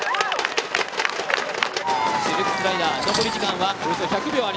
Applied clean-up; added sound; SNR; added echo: none; Cutlery, silverware; 13 dB; none.